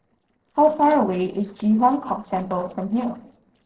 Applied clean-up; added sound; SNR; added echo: neural separator model SepFormer DNS4.